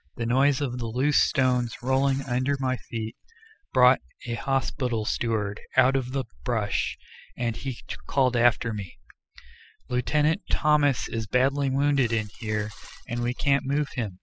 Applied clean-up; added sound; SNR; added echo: classical method spectral subtraction.